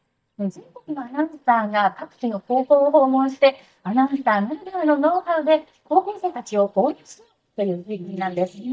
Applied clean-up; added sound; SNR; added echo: neural mask model DeepFilterNet 3.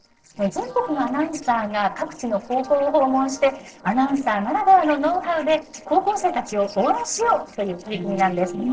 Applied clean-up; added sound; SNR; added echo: neural separator model SepFormer DNS4.